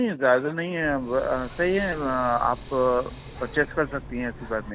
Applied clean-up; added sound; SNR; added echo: none; Hiss; 10 dB; none.